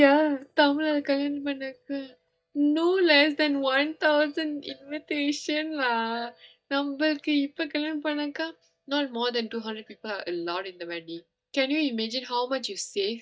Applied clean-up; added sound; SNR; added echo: neural mask model DeepFilterNet 3.